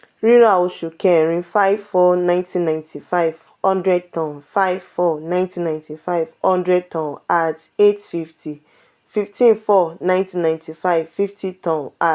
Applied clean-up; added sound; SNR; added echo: none; none; none; none.